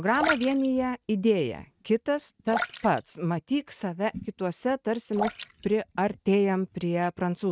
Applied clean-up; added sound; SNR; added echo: neural mask model RNNoise.